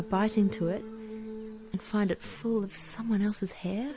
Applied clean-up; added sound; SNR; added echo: none; none; none; none.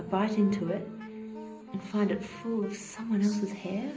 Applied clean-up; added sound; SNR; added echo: none; Wind instrument, woodwind instrument; 20 dB; reverberation time 0.5 s.